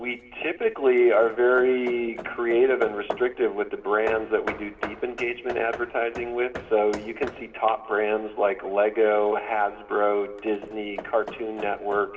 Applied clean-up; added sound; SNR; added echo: none; Hammer / Wood; 15 dB; reverberation time 2.8 s.